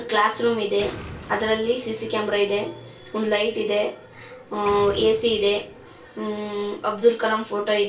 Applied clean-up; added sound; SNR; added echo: none; Boom; 19 dB; reverberation time 0.2 s.